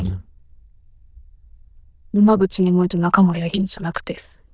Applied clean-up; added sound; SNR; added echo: neural diffusion model UNIVERSE++.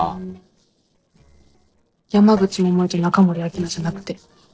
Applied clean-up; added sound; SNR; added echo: neural separator model SepFormer DNS4.